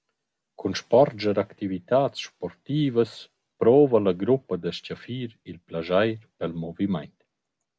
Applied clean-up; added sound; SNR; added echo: none; none; none; none.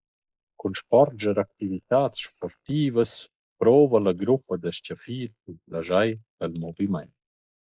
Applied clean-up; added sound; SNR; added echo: neural mask model Resemble Enhance denoiser.